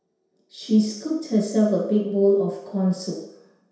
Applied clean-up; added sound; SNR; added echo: none; none; none; reverberation time 0.7 s.